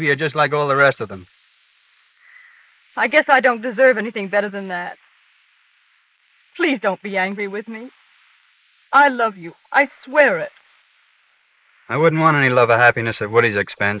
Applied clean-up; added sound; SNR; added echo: neural mask model Resemble Enhance denoiser.